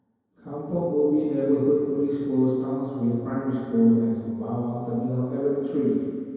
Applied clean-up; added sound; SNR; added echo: none; none; none; reverberation time 2.2 s.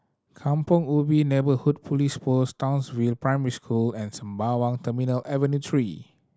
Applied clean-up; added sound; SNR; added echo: none; none; none; none.